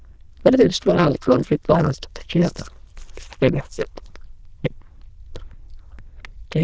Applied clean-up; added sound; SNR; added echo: neural diffusion model UNIVERSE++.